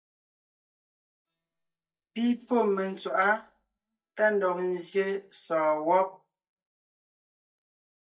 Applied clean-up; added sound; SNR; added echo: neural mask model DeepFilterNet 3.